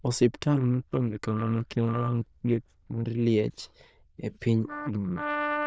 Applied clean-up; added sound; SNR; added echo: neural diffusion model UNIVERSE++.